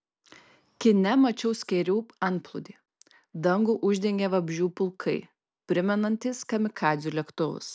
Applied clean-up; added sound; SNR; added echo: none; none; none; none.